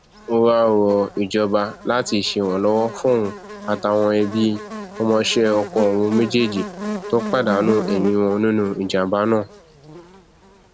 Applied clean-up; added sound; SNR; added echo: none; Buzz; 11 dB; none.